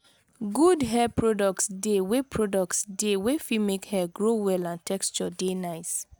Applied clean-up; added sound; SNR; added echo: none; none; none; none.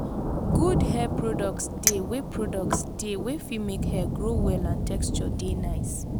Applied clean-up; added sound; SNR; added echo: none; Thunder + Chink, clink; -4 dB; none.